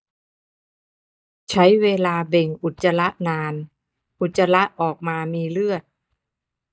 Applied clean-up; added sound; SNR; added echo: neural mask model DeepFilterNet 3.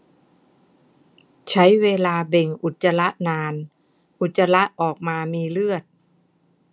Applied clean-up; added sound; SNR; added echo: none; none; none; none.